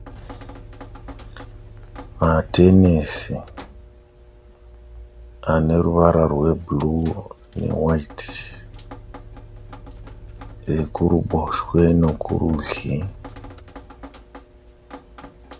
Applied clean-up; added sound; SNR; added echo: none; Motor vehicle (road) + Drip; 17 dB; none.